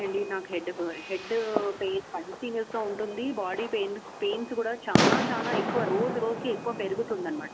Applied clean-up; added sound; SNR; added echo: none; Fireworks; 1 dB; none.